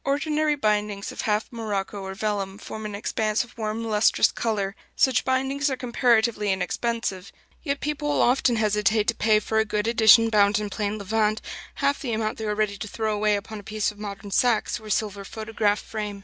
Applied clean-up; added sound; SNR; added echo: none; none; none; none.